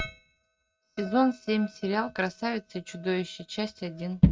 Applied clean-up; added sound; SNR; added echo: neural mask model RNNoise.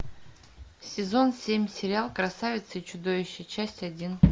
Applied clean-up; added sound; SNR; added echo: none; none; none; none.